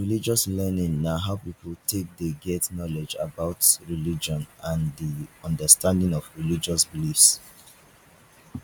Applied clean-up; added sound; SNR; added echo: none; none; none; none.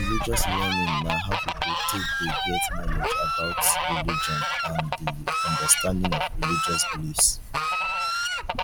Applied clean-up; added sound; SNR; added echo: none; Fowl; -3 dB; none.